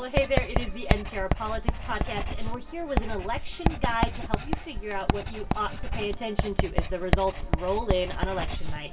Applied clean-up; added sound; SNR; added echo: none; Writing; -4 dB; reverberation time 0.2 s.